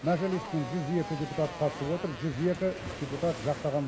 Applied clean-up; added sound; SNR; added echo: none; Motorcycle + Waves, surf; 10 dB; none.